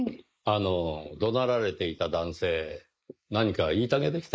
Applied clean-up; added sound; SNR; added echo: neural mask model Resemble Enhance denoiser.